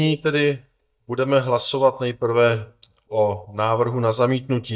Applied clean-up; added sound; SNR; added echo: neural mask model DeepFilterNet 3.